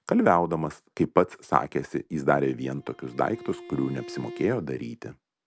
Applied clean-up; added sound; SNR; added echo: none; Bowed string instrument; 17 dB; none.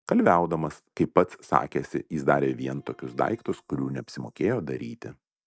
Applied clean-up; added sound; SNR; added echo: neural mask model DeepFilterNet 3.